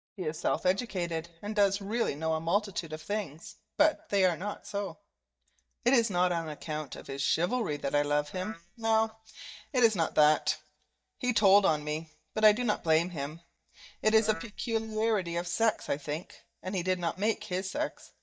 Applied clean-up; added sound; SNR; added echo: neural mask model DeepFilterNet 3.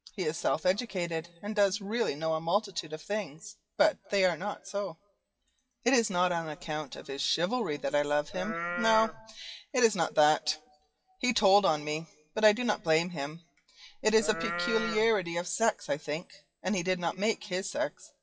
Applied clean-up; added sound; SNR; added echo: classical method WPE with log-MMSE.